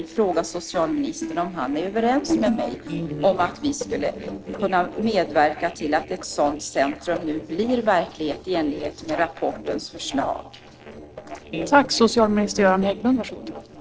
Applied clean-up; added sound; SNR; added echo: neural separator model SepFormer DNS4.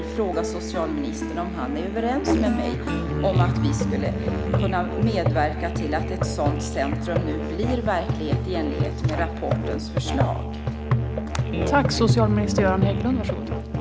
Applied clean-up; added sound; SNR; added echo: none; Electric guitar + Musical instrument; -2 dB; none.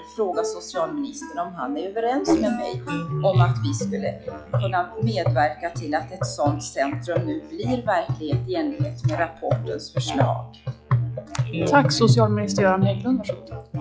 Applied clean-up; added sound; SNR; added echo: classical method log-MMSE.